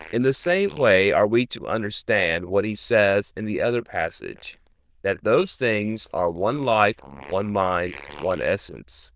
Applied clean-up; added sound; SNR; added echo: neural diffusion model UNIVERSE++.